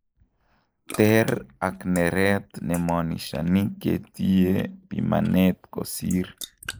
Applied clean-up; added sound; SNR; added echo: neural mask model Resemble Enhance denoiser.